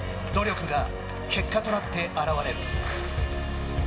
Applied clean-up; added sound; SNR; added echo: none; none; none; reverberation time 0.7 s.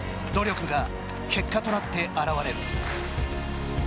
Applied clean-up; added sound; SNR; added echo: none; none; none; none.